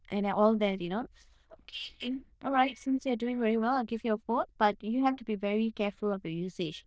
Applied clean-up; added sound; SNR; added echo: neural diffusion model UNIVERSE++.